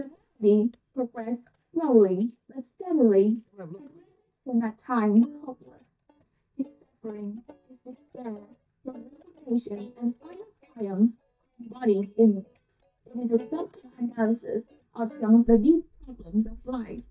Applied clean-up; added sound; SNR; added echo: neural mask model DeepFilterNet 3.